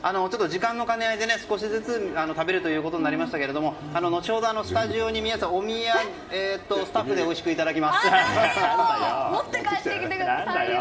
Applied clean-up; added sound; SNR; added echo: none; none; none; reverberation time 2.6 s.